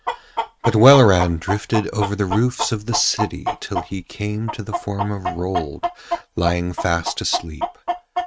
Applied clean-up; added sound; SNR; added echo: neural mask model RNNoise.